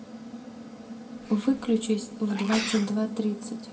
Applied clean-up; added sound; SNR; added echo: none; Sneeze; 10 dB; reverberation time 1.4 s.